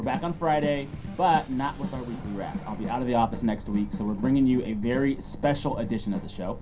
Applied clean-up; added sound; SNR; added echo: none; Car passing by / Accelerating, revving, vroom; 14 dB; reverberation time 0.3 s.